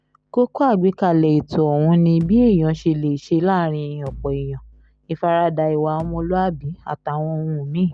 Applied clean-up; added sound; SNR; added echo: none; Bass drum; 19 dB; none.